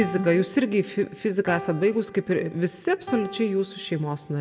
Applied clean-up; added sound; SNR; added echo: none; Piano; 15 dB; reverberation time 1.1 s.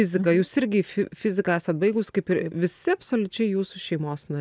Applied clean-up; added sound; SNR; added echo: none; none; none; none.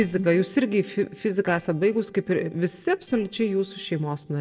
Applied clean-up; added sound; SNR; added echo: neural separator model SepFormer DNS4.